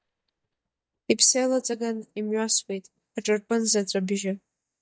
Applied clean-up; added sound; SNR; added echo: neural mask model DeepFilterNet 3.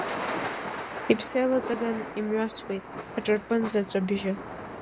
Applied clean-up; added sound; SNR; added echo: none; Thunder / Rain; 9 dB; none.